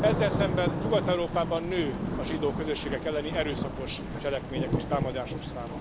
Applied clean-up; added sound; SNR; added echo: none; Thunder / Rain; 1 dB; none.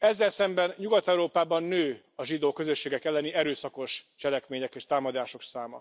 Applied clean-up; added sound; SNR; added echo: none; none; none; none.